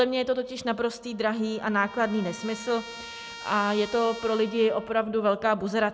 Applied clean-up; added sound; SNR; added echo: none; Trumpet; 17 dB; none.